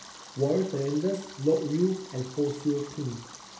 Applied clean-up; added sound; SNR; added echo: none; Stream; 17 dB; reverberation time 0.5 s.